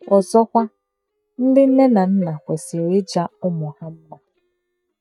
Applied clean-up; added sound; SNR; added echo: neural mask model DeepFilterNet 3.